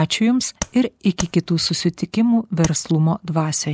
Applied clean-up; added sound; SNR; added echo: none; Tap; 10 dB; none.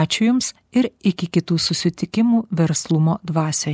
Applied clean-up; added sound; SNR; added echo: none; none; none; none.